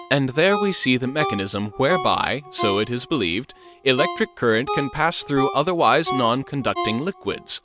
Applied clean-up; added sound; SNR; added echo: none; Ringtone; 9 dB; none.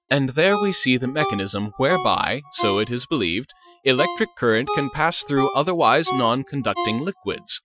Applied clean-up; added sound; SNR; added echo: classical method Wiener filter.